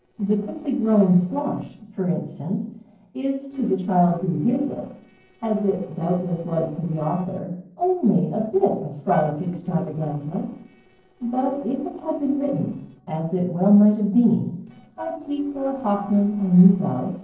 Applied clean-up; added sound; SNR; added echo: neural separator model SepFormer DNS4.